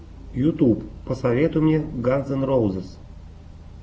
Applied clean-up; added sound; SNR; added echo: none; none; none; none.